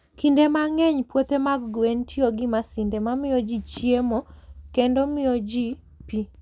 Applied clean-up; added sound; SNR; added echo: none; none; none; none.